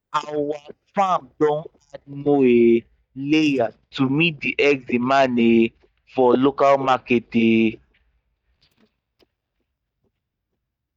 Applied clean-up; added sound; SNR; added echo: neural mask model DeepFilterNet 3.